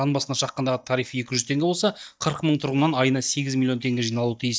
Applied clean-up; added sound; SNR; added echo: neural mask model DeepFilterNet 3.